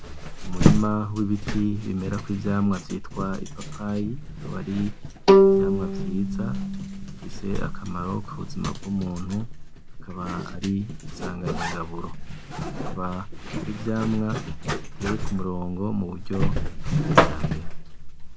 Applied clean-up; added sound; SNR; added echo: none; Zipper (clothing) + Bowed string instrument; -4 dB; none.